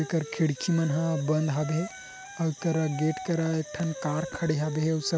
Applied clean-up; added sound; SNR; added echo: none; Wind instrument, woodwind instrument; 14 dB; none.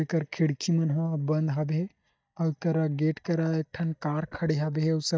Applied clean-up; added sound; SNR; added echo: neural mask model DeepFilterNet 3.